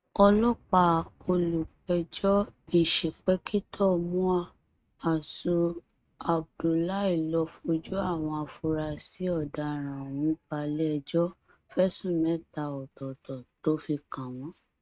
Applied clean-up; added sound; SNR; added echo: neural mask model RNNoise.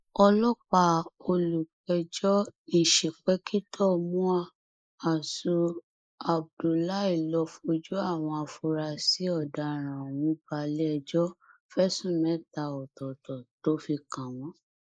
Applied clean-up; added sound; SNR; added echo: neural mask model Resemble Enhance denoiser.